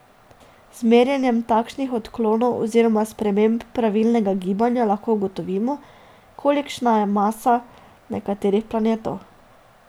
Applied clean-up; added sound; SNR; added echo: none; none; none; none.